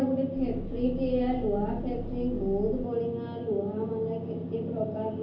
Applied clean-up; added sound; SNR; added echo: none; Engine; 7 dB; reverberation time 0.7 s.